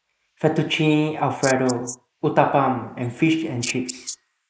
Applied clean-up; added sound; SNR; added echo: neural mask model Resemble Enhance denoiser.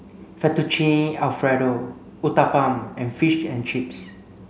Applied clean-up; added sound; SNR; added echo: none; none; none; none.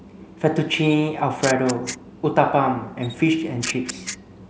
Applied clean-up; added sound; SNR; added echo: none; Camera; 13 dB; none.